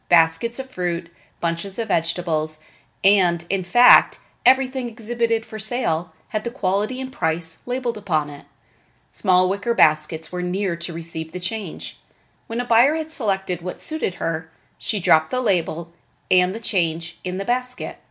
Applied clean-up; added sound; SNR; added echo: none; none; none; none.